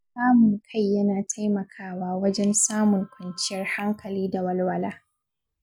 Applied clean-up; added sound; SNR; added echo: none; none; none; none.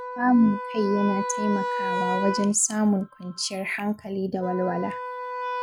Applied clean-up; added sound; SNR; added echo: none; Wind instrument, woodwind instrument; 6 dB; none.